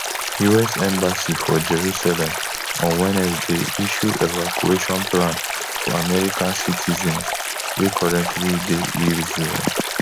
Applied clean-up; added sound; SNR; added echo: none; Stream; 4 dB; none.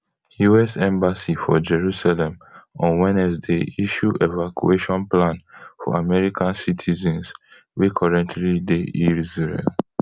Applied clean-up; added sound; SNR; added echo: none; none; none; none.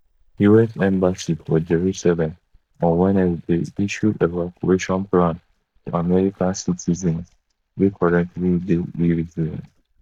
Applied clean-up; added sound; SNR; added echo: neural mask model DeepFilterNet 3.